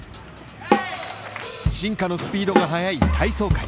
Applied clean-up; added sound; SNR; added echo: none; Drum kit; -1 dB; none.